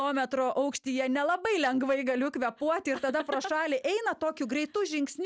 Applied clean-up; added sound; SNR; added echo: none; none; none; none.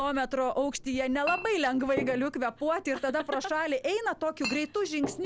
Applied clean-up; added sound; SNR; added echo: none; Chink, clink; 12 dB; none.